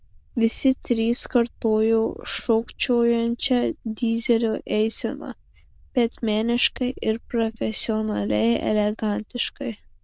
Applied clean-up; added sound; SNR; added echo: neural diffusion model UNIVERSE++.